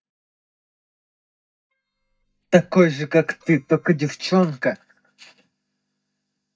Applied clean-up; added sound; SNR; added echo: neural mask model DeepFilterNet 3.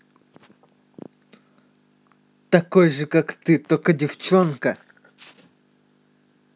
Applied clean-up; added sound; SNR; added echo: none; none; none; none.